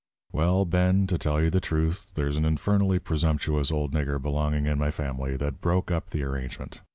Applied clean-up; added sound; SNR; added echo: none; none; none; none.